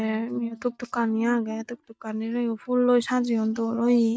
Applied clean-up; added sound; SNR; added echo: neural mask model DeepFilterNet 3.